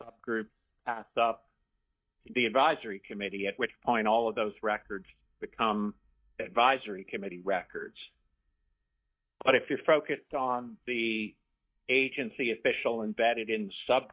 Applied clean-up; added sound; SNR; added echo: neural mask model DeepFilterNet 3.